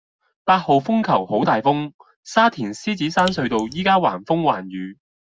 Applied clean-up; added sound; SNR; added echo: none; Raindrop; 17 dB; none.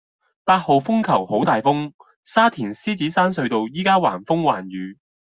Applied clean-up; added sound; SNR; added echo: none; none; none; none.